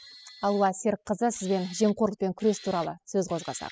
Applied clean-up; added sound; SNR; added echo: classical method spectral subtraction.